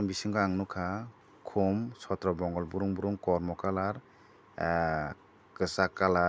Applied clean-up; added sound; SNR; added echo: none; none; none; none.